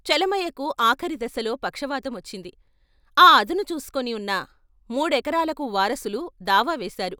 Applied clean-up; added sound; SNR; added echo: none; none; none; none.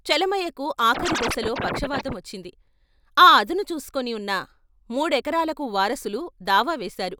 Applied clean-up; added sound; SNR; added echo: none; Scratching (performance technique); 5 dB; none.